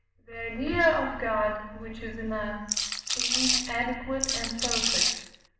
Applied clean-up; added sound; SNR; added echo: none; Rattle / Rattle (instrument); -2 dB; reverberation time 0.9 s.